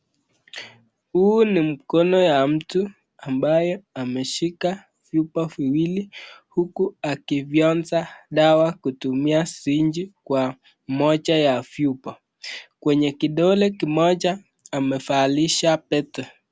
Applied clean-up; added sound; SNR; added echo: none; none; none; none.